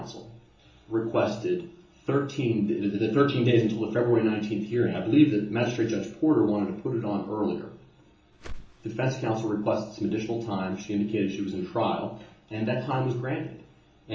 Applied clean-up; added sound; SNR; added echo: none; Whoosh, swoosh, swish; 13 dB; reverberation time 1.2 s.